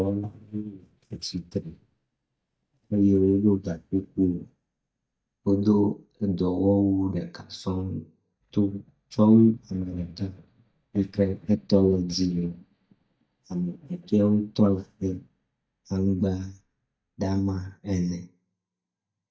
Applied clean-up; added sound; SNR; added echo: neural mask model DeepFilterNet 3.